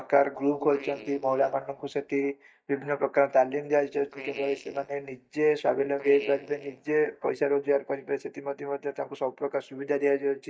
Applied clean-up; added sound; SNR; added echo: neural mask model DeepFilterNet 3.